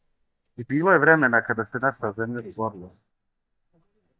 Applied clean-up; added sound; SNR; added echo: neural mask model DeepFilterNet 3.